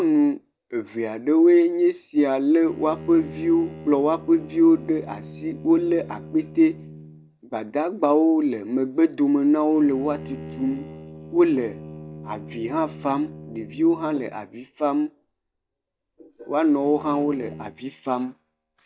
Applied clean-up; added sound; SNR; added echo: neural mask model DeepFilterNet 3.